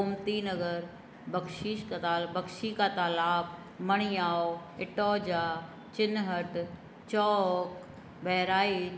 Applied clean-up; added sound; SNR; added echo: none; none; none; none.